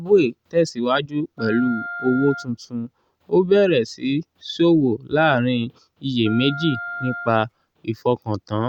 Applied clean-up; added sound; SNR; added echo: none; Wind instrument, woodwind instrument; 13 dB; none.